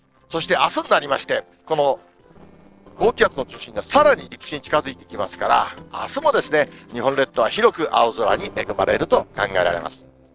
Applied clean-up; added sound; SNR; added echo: neural separator model SepFormer DNS4.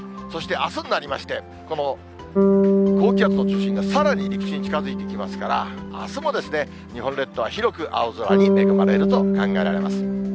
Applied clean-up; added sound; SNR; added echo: none; Bass guitar; -4 dB; none.